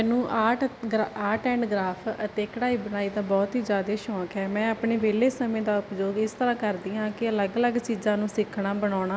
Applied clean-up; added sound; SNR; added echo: none; none; none; none.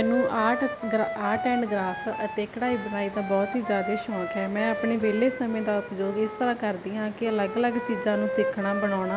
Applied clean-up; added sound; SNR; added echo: none; Wind instrument, woodwind instrument; 6 dB; none.